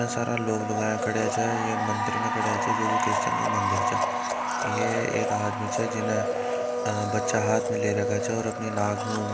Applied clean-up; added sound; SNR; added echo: none; Applause / Cheering + Domestic sounds, home sounds; -2 dB; none.